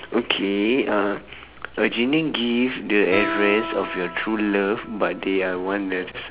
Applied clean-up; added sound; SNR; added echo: none; Guitar; 13 dB; none.